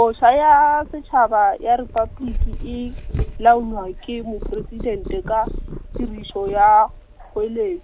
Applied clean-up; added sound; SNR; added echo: none; Purr; 10 dB; none.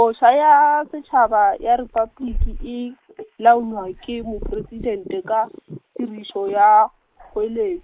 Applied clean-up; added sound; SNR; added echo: neural mask model Resemble Enhance denoiser.